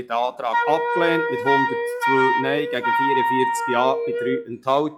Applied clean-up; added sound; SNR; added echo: classical method log-MMSE.